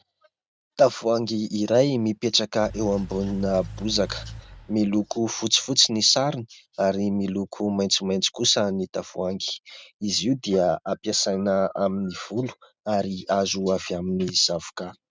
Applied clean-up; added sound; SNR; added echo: none; Engine / Car; 16 dB; none.